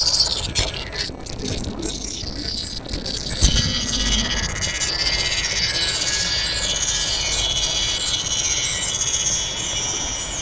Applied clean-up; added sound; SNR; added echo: neural separator model SepFormer DNS4.